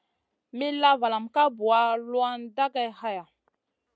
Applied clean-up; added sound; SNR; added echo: none; none; none; none.